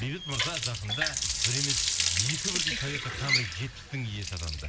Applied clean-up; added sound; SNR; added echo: none; Water tap, faucet; -4 dB; none.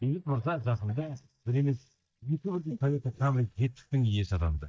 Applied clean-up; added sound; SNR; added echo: neural mask model DeepFilterNet 3.